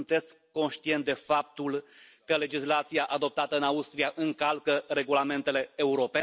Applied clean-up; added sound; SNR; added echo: none; none; none; none.